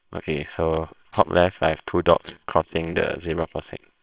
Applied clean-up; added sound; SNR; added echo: neural separator model SepFormer WHAMR!.